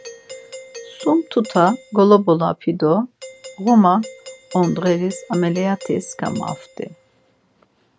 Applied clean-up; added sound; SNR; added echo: none; Doorbell; 19 dB; none.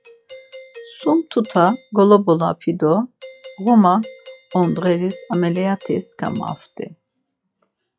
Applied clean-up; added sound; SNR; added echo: classical method log-MMSE.